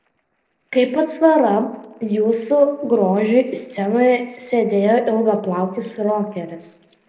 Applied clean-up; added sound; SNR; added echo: neural separator model SepFormer DNS4.